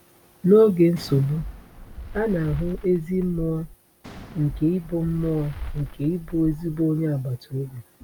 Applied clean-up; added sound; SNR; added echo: none; Fireworks; 13 dB; none.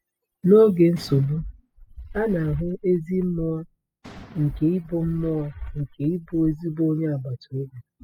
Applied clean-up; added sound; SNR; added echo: classical method spectral subtraction.